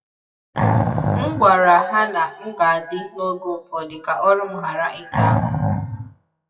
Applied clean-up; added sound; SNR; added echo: classical method WPE with log-MMSE.